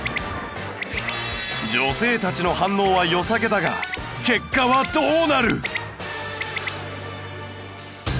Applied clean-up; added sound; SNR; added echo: none; Bird; 14 dB; none.